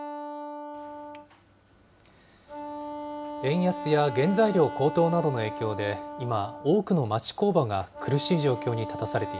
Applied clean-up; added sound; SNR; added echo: none; Wind instrument, woodwind instrument; 10 dB; none.